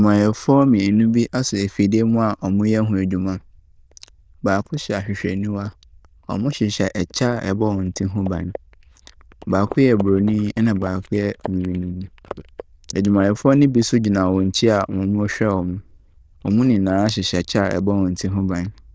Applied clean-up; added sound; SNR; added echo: neural diffusion model UNIVERSE++.